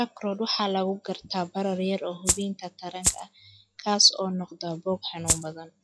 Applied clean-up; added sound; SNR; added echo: classical method log-MMSE.